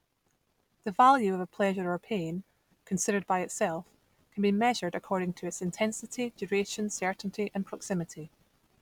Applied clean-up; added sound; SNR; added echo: none; none; none; none.